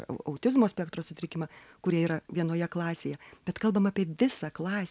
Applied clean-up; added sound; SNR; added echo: none; none; none; none.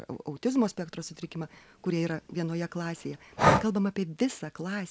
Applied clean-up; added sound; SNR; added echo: none; Breathing; 0 dB; none.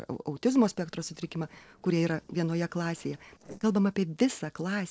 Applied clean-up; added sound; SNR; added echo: neural separator model SepFormer DNS4.